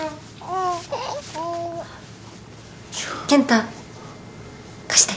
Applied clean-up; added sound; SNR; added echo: none; none; none; none.